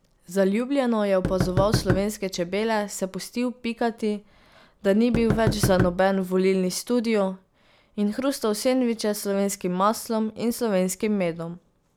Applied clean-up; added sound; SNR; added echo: none; Knock; 4 dB; none.